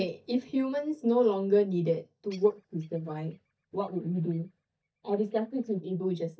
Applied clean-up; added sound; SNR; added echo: neural mask model DeepFilterNet 3.